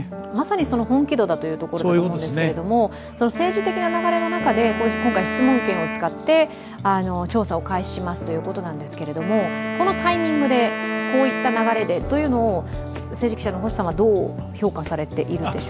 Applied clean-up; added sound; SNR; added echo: none; Wind instrument, woodwind instrument; 6 dB; none.